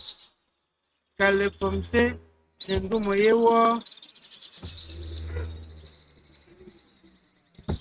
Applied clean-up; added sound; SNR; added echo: neural mask model RNNoise.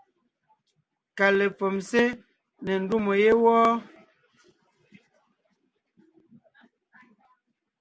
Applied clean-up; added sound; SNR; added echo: none; none; none; none.